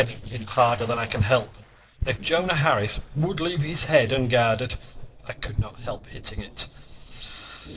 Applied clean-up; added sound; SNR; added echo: neural separator model SepFormer DNS4.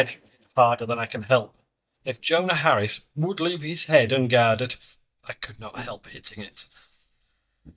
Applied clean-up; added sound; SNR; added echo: neural mask model DeepFilterNet 3.